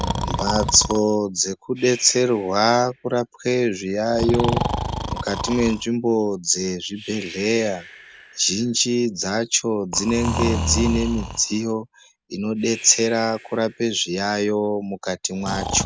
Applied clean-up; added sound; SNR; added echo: none; Breathing; 8 dB; none.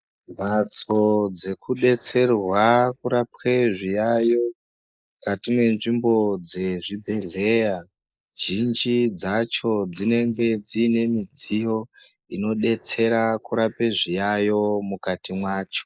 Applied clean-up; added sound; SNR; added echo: neural mask model Resemble Enhance denoiser.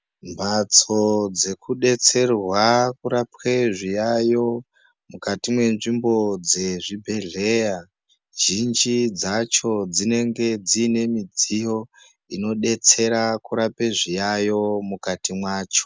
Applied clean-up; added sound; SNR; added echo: none; none; none; none.